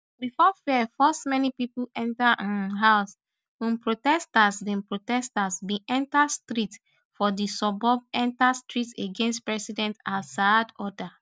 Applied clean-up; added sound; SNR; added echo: none; none; none; none.